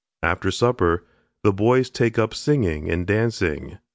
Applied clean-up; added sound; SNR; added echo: none; none; none; none.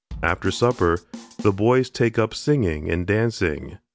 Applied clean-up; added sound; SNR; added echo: none; Drum kit; 17 dB; none.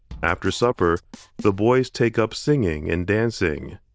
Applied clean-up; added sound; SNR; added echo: neural diffusion model UNIVERSE++.